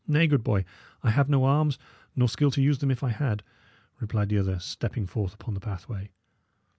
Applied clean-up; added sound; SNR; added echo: none; none; none; none.